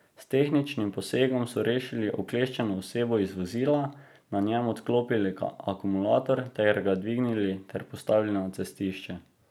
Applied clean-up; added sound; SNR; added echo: none; none; none; none.